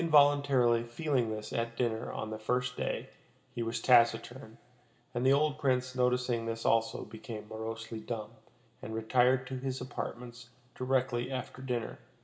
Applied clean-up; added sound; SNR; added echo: none; none; none; reverberation time 0.9 s.